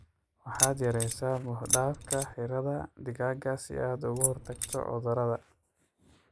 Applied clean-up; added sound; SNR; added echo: neural mask model Resemble Enhance denoiser.